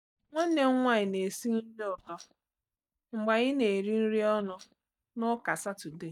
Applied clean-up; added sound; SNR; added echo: neural mask model DeepFilterNet 3.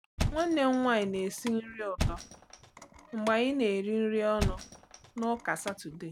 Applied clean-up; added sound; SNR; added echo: none; Thump, thud; 6 dB; none.